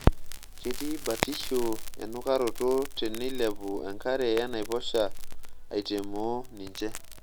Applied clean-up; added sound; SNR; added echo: none; Crackle; 1 dB; none.